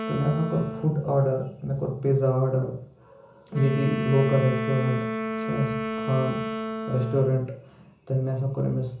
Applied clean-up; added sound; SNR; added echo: none; Wind instrument, woodwind instrument; 7 dB; reverberation time 0.6 s.